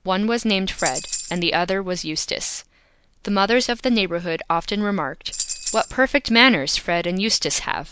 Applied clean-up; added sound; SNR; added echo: none; Tambourine; 7 dB; none.